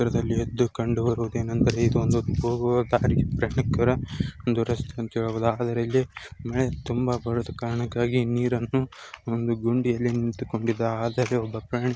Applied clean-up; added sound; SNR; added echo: none; none; none; none.